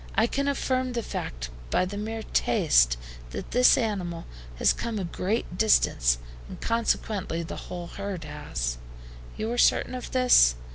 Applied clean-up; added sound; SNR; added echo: none; none; none; none.